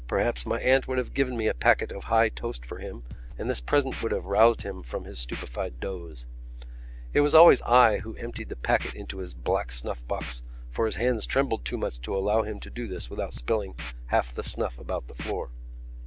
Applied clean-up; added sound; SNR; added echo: none; Scratching (performance technique); 17 dB; none.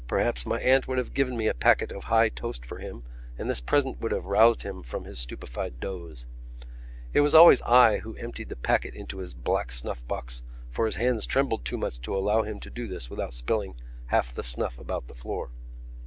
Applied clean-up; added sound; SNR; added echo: none; none; none; none.